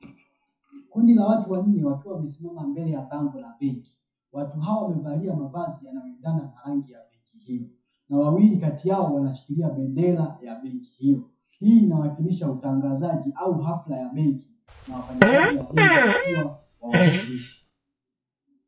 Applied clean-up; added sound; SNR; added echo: classical method WPE with log-MMSE.